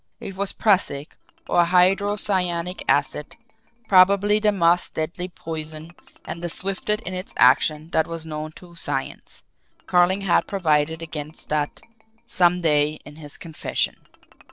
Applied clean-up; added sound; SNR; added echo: neural separator model SepFormer DNS4.